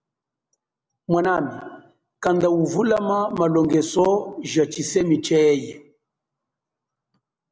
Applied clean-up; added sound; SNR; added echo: none; none; none; none.